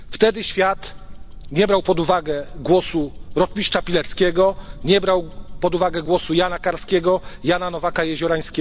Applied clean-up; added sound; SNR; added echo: none; Tick-tock; 12 dB; none.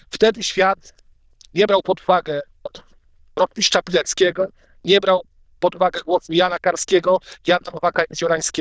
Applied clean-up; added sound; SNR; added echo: neural diffusion model UNIVERSE++.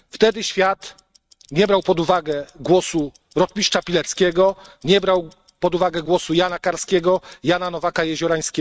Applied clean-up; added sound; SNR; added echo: neural mask model RNNoise.